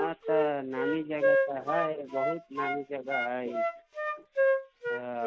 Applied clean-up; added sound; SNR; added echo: none; Wind instrument, woodwind instrument; -3 dB; none.